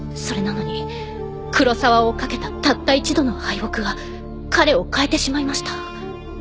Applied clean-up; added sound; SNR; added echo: none; none; none; none.